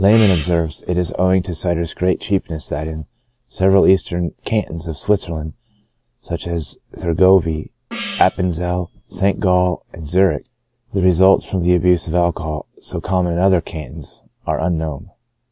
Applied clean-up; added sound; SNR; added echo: none; Gong; 14 dB; none.